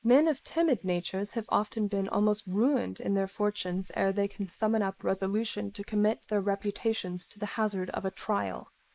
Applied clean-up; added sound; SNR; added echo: neural mask model Resemble Enhance denoiser.